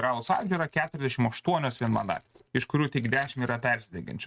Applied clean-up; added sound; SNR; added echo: neural mask model RNNoise.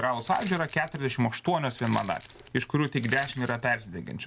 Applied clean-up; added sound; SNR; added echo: none; Crushing; 15 dB; none.